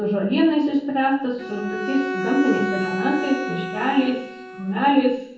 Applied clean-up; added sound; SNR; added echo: none; Bowed string instrument; 8 dB; reverberation time 0.7 s.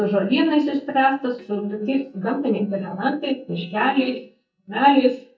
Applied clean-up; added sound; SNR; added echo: neural mask model DeepFilterNet 3.